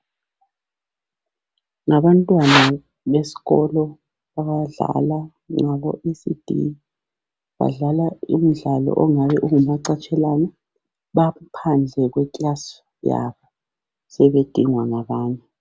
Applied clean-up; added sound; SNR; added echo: none; none; none; none.